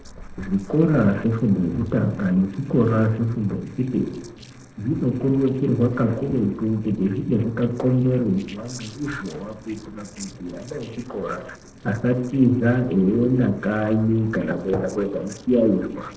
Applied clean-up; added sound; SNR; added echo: neural separator model SepFormer DNS4.